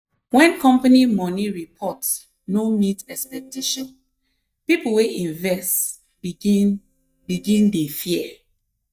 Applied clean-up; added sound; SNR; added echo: neural mask model DeepFilterNet 3.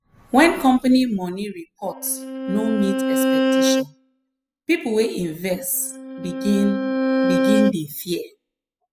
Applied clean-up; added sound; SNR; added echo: classical method spectral subtraction.